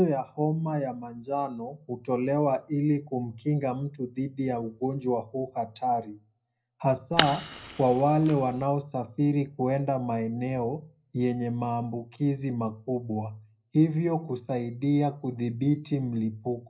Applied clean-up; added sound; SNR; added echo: none; Fire; 5 dB; reverberation time 0.3 s.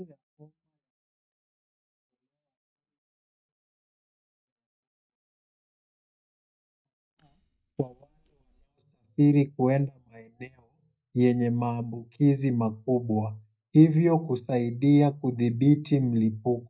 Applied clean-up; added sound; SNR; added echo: neural mask model DeepFilterNet 3.